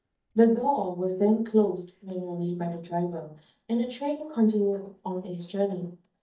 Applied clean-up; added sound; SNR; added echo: neural mask model DeepFilterNet 3.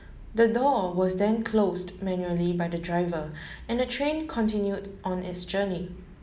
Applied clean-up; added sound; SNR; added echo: none; none; none; none.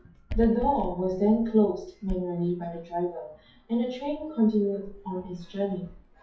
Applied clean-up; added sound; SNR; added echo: classical method WPE with log-MMSE.